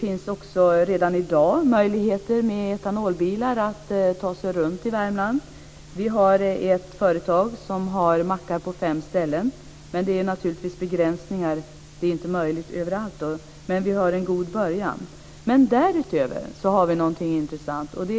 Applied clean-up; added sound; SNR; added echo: none; none; none; none.